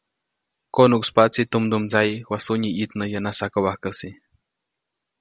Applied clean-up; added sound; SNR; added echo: none; none; none; none.